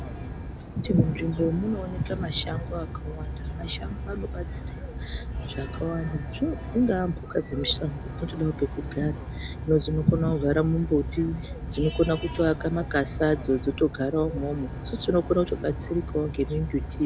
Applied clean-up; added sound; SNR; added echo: none; Aircraft; 7 dB; none.